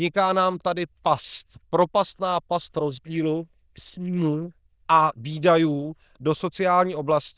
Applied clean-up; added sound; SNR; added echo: neural diffusion model UNIVERSE++.